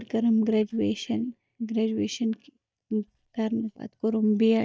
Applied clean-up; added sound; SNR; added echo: neural mask model DeepFilterNet 3.